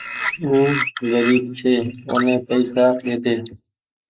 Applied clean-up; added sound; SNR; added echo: neural mask model Resemble Enhance denoiser.